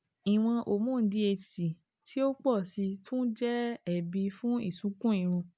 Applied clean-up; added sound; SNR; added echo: none; none; none; none.